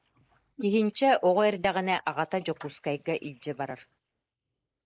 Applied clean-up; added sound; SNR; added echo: neural mask model Resemble Enhance denoiser.